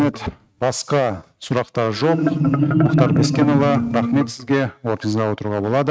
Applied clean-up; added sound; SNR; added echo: neural mask model RNNoise.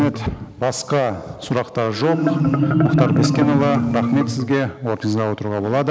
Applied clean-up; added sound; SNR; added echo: none; Marimba, xylophone; 1 dB; none.